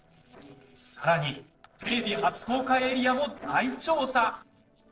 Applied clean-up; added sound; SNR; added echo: neural separator model SepFormer DNS4.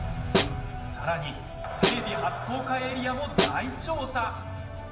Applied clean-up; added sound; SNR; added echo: none; Snare drum; 2 dB; reverberation time 1.0 s.